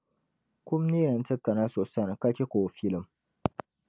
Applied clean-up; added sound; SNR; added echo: none; none; none; none.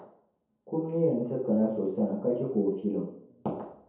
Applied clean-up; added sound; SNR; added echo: none; none; none; reverberation time 0.7 s.